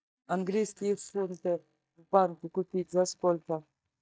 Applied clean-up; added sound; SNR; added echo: neural mask model DeepFilterNet 3.